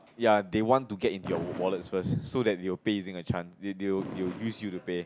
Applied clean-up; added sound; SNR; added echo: none; Fireworks; 15 dB; none.